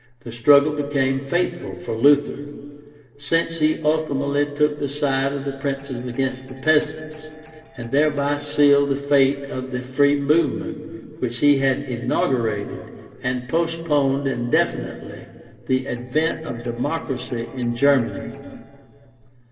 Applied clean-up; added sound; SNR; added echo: neural separator model SepFormer DNS4.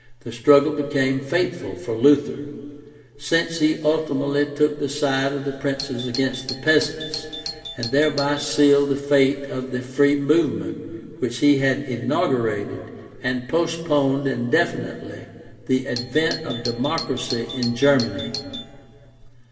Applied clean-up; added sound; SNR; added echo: none; Doorbell; 12 dB; reverberation time 2.4 s.